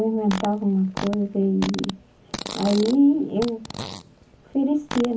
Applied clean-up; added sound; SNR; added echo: none; Fart; 12 dB; reverberation time 0.3 s.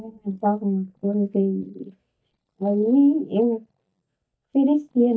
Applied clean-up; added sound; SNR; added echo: neural mask model DeepFilterNet 3.